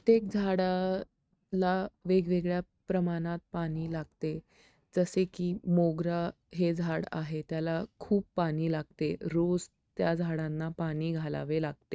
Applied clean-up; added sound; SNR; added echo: neural mask model RNNoise.